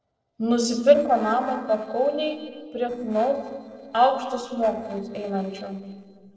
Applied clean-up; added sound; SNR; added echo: neural separator model SepFormer DNS4.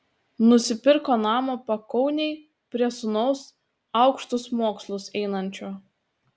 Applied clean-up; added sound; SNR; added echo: none; none; none; none.